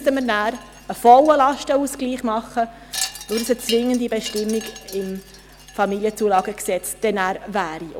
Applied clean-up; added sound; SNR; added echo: none; Wind chime; 16 dB; none.